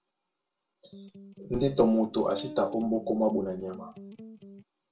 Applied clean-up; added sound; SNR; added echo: none; Electric guitar; 15 dB; reverberation time 0.2 s.